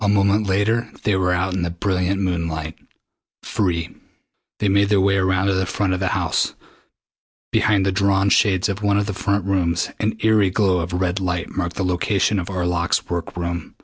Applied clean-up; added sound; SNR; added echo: none; none; none; none.